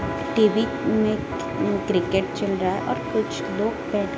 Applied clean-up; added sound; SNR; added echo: none; Bowed string instrument + Electric guitar; 9 dB; none.